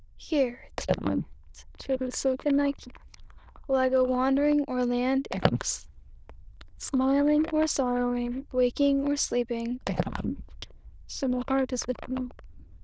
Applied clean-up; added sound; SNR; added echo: neural diffusion model UNIVERSE++.